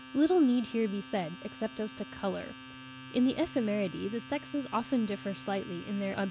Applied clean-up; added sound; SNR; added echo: none; Domestic sounds, home sounds; 15 dB; none.